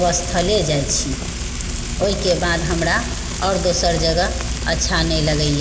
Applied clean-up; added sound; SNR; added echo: none; Frying (food); 3 dB; reverberation time 0.6 s.